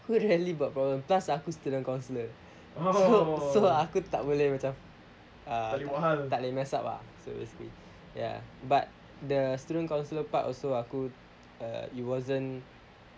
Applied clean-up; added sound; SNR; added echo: none; none; none; none.